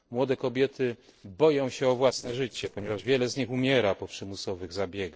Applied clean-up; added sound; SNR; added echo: neural separator model SepFormer DNS4.